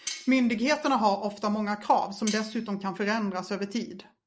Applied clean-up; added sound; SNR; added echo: none; Cutlery, silverware; 14 dB; none.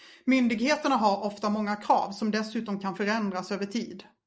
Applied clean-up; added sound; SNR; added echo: none; none; none; none.